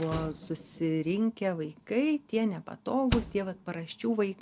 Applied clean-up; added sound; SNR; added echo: none; Slam; 11 dB; none.